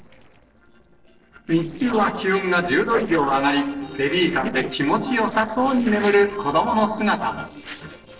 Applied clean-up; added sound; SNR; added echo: neural separator model SepFormer DNS4.